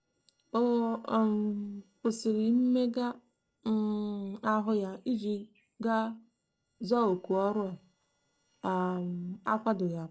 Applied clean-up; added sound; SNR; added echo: neural separator model SepFormer DNS4.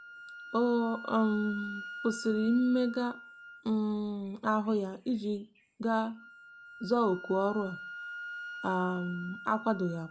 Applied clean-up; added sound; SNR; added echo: none; Wind instrument, woodwind instrument; 14 dB; reverberation time 0.3 s.